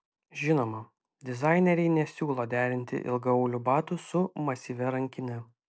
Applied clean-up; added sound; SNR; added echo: none; none; none; none.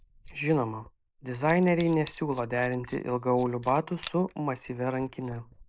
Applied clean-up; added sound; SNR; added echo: neural mask model Resemble Enhance denoiser.